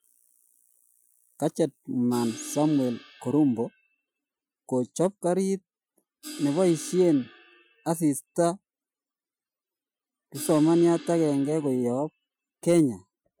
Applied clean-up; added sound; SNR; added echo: classical method Wiener filter.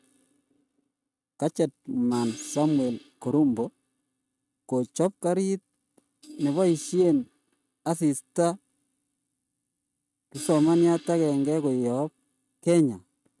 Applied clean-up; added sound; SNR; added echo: neural mask model RNNoise.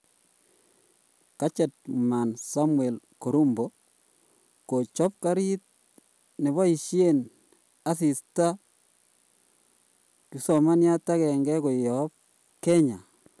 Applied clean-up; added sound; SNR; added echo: none; none; none; none.